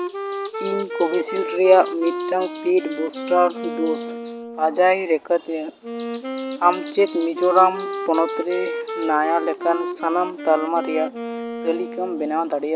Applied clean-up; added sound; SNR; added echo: none; Wind instrument, woodwind instrument; 8 dB; none.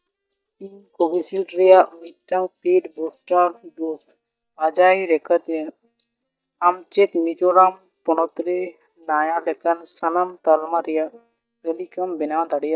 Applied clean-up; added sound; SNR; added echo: neural mask model DeepFilterNet 3.